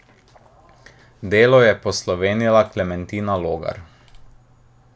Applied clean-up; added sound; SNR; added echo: none; none; none; none.